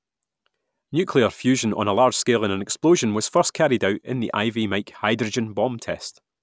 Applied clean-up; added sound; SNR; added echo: none; none; none; none.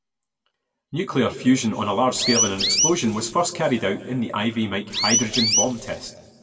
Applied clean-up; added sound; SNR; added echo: none; Chirp, tweet; -1 dB; reverberation time 1.3 s.